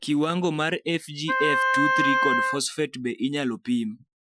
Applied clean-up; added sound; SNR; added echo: classical method Wiener filter.